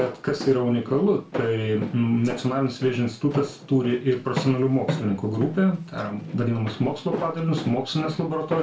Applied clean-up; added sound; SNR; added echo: none; Walk, footsteps; 11 dB; reverberation time 0.3 s.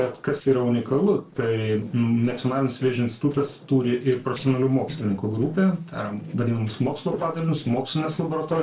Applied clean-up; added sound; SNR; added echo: neural separator model SepFormer DNS4.